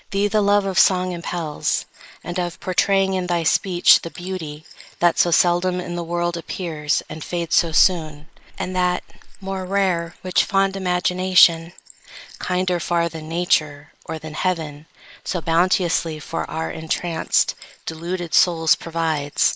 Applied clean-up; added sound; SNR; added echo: neural mask model Resemble Enhance denoiser.